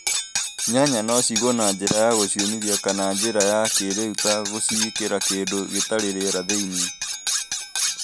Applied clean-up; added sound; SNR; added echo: none; Cutlery, silverware; 1 dB; none.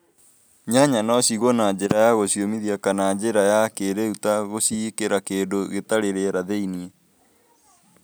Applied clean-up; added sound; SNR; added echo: none; none; none; none.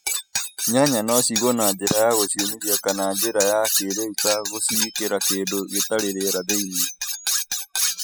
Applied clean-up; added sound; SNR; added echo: classical method spectral subtraction.